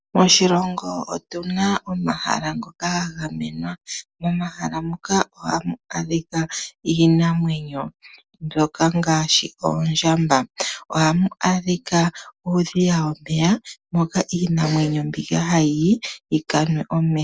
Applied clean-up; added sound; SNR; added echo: none; none; none; none.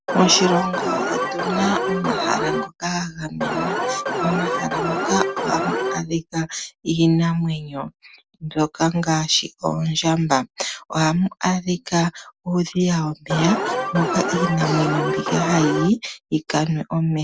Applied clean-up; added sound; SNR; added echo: none; Alarm; 1 dB; none.